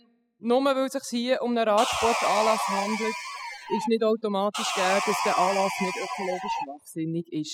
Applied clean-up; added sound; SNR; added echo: classical method spectral subtraction.